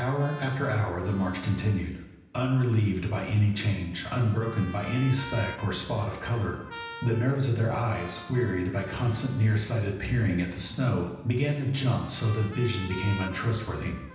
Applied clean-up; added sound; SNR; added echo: none; Trumpet; 18 dB; reverberation time 0.9 s.